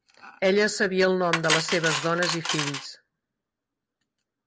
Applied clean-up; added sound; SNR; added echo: none; Cutlery, silverware; 5 dB; none.